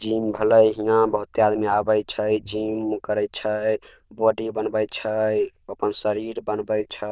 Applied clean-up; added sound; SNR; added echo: neural diffusion model UNIVERSE++.